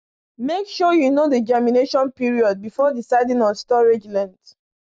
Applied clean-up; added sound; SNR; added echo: neural mask model Resemble Enhance denoiser.